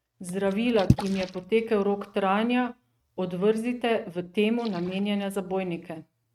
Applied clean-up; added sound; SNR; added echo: neural mask model RNNoise.